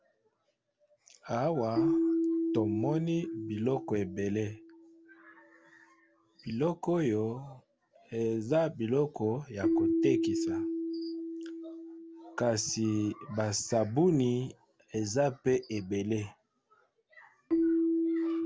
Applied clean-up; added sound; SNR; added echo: none; Keyboard (musical); 2 dB; none.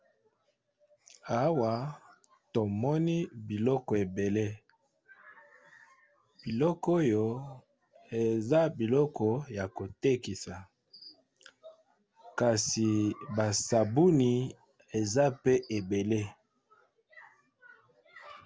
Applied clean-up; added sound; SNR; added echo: none; none; none; none.